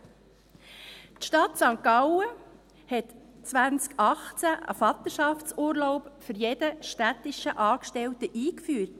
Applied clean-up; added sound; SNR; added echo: none; none; none; none.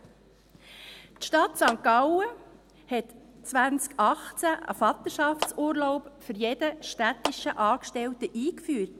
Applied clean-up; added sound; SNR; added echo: none; Clapping; 11 dB; none.